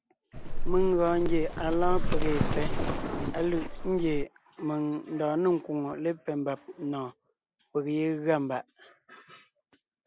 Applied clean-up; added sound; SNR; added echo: none; Livestock, farm animals, working animals; -3 dB; none.